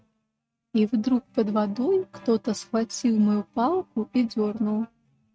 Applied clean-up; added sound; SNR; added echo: neural mask model RNNoise.